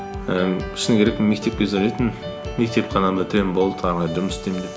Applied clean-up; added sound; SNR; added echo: none; none; none; none.